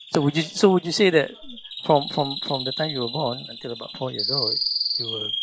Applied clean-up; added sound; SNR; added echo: classical method log-MMSE.